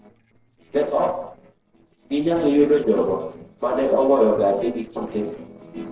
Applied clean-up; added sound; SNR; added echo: neural separator model SepFormer DNS4.